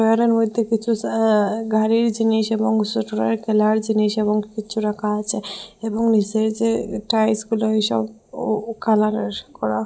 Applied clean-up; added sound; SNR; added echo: none; none; none; none.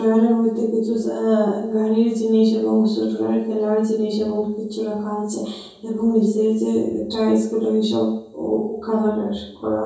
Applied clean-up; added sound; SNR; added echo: none; none; none; reverberation time 0.6 s.